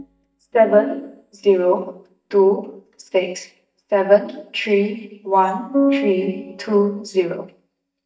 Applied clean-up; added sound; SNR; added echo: neural mask model DeepFilterNet 3.